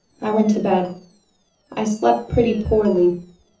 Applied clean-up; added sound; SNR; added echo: neural separator model SepFormer DNS4.